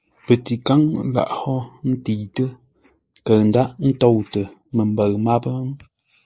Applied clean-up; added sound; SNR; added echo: neural mask model Resemble Enhance denoiser.